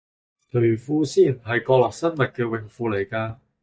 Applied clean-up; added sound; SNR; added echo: neural mask model DeepFilterNet 3.